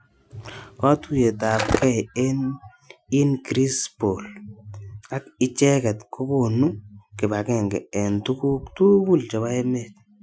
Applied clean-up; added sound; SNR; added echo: classical method Wiener filter.